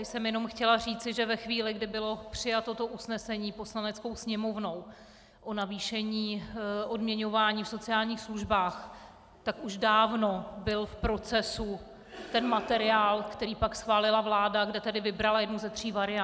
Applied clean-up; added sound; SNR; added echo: none; none; none; none.